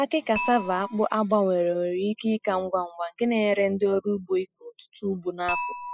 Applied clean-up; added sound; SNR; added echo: classical method spectral subtraction.